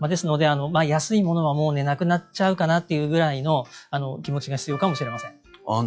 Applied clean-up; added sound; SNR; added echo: classical method log-MMSE.